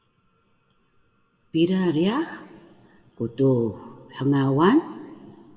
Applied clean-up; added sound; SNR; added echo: none; none; none; reverberation time 1.1 s.